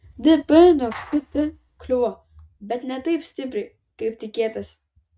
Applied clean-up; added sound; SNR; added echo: neural mask model RNNoise.